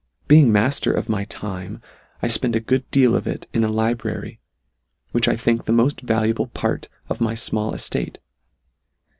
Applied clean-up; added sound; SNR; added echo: none; none; none; none.